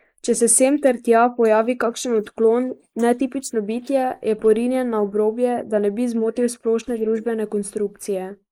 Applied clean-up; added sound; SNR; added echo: neural mask model Resemble Enhance denoiser.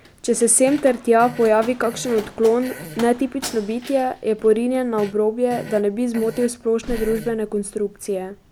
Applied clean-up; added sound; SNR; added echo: none; Fart + Slam; 17 dB; none.